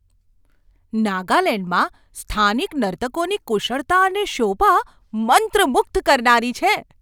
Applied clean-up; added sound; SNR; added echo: none; none; none; none.